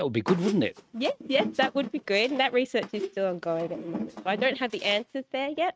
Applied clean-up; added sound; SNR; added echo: neural mask model RNNoise.